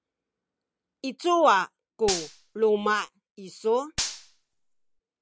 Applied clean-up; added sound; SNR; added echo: none; Gunshot, gunfire; 8 dB; none.